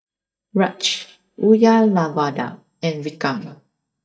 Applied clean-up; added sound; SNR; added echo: neural mask model DeepFilterNet 3.